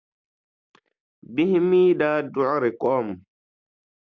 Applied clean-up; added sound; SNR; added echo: none; none; none; none.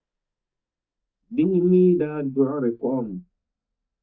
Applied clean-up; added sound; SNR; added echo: neural mask model DeepFilterNet 3.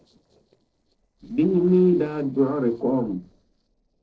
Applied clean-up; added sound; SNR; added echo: neural separator model SepFormer DNS4.